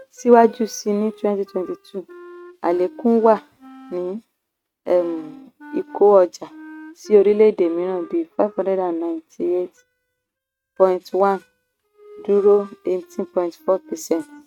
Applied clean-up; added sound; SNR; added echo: neural mask model RNNoise.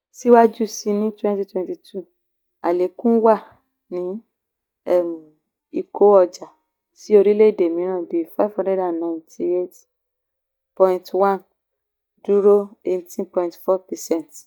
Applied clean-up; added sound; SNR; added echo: neural mask model DeepFilterNet 3.